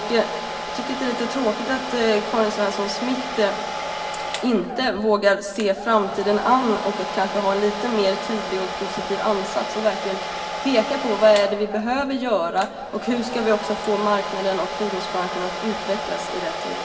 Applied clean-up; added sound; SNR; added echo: none; Domestic sounds, home sounds; 6 dB; reverberation time 1.5 s.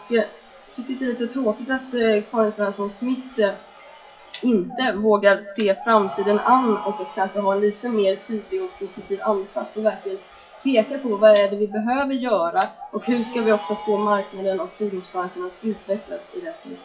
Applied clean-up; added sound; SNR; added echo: classical method WPE with log-MMSE.